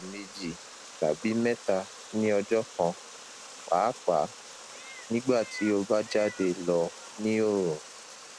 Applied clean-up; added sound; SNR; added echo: none; Water + Meow; 16 dB; none.